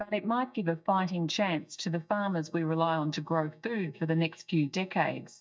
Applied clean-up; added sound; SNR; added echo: neural mask model DeepFilterNet 3.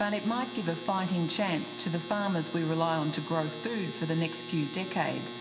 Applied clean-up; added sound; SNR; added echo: none; Domestic sounds, home sounds; 8 dB; reverberation time 1.6 s.